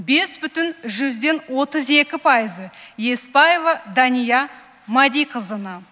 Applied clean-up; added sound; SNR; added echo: none; none; none; none.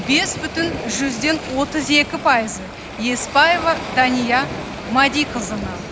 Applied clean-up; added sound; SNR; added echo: none; Waves, surf; 9 dB; none.